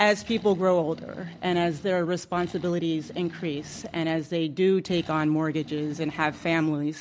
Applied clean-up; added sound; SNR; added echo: none; Accelerating, revving, vroom; 20 dB; none.